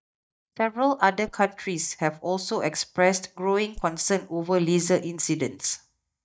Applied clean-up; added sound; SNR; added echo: neural mask model DeepFilterNet 3.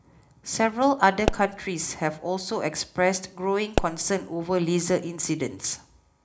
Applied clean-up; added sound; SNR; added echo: none; Explosion; 6 dB; reverberation time 0.4 s.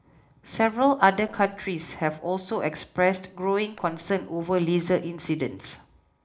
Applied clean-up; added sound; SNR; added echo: neural separator model SepFormer DNS4.